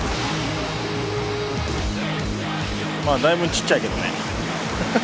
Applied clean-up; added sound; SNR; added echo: none; none; none; none.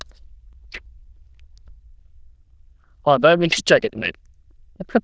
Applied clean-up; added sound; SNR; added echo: neural diffusion model UNIVERSE++.